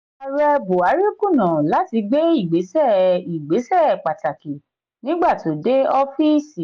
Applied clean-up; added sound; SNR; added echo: none; none; none; none.